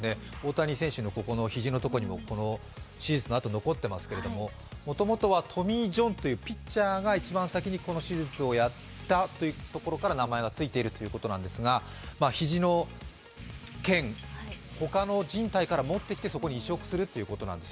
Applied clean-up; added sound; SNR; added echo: none; Drip / Rain; 18 dB; none.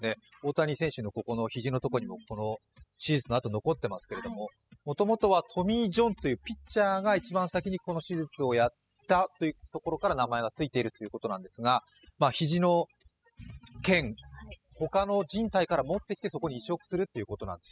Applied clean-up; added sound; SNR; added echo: classical method spectral subtraction.